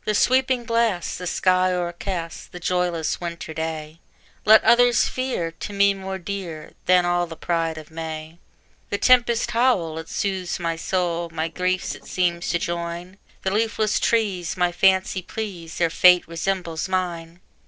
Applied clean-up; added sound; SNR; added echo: neural separator model SepFormer DNS4.